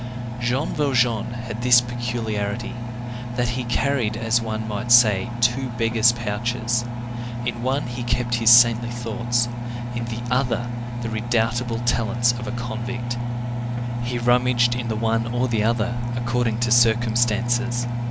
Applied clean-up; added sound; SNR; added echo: none; Engine; 2 dB; none.